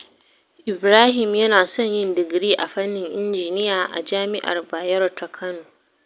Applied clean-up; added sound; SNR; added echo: none; none; none; none.